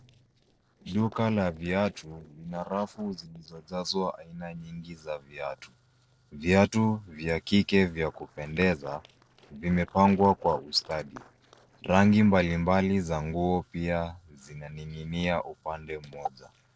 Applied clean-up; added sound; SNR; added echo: neural separator model SepFormer DNS4.